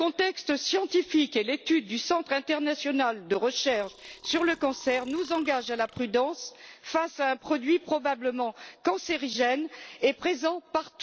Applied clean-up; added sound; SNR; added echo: neural separator model SepFormer DNS4.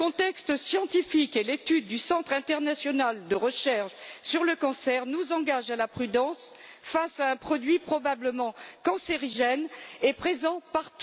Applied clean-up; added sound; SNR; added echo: none; none; none; none.